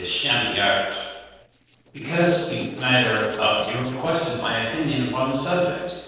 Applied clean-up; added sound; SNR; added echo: neural separator model SepFormer DNS4.